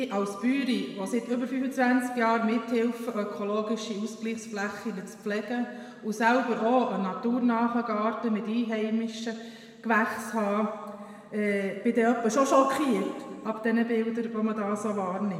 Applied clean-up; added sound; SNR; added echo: none; none; none; reverberation time 1.8 s.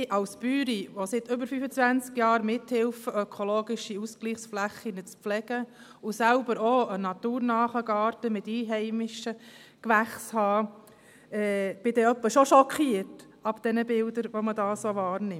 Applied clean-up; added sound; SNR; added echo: none; none; none; none.